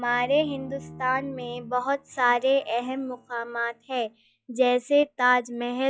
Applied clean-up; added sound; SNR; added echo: classical method log-MMSE.